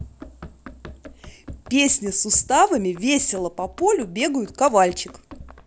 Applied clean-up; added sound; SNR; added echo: none; Run; 19 dB; none.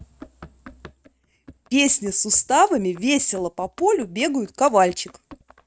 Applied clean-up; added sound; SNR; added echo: neural mask model RNNoise.